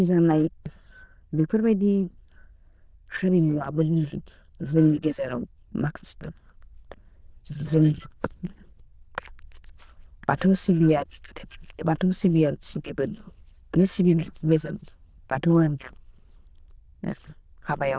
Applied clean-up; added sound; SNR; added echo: neural diffusion model UNIVERSE++.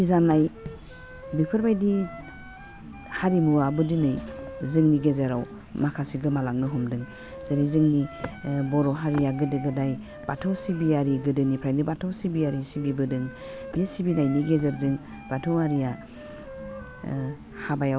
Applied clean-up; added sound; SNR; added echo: none; Wind instrument, woodwind instrument; 18 dB; none.